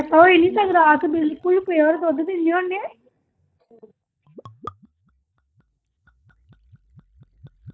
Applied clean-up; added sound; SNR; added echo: neural mask model DeepFilterNet 3.